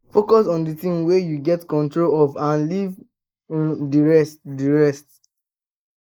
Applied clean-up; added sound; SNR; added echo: neural mask model Resemble Enhance denoiser.